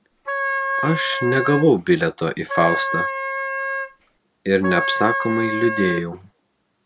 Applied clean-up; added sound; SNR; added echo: none; Wind instrument, woodwind instrument; 3 dB; none.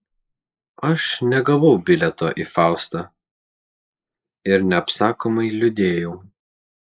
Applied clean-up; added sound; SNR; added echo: neural mask model Resemble Enhance denoiser.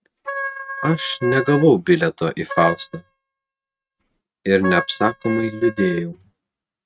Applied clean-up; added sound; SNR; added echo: neural mask model RNNoise.